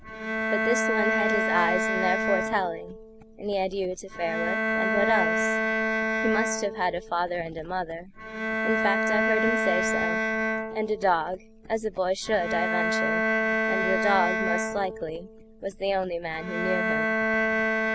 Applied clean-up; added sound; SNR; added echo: none; Bowed string instrument; -2 dB; none.